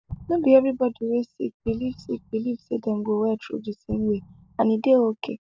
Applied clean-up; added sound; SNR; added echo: none; Explosion; 19 dB; none.